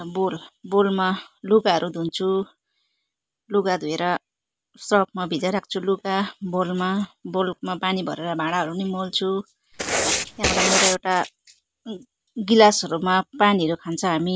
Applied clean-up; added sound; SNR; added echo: none; Writing; -2 dB; none.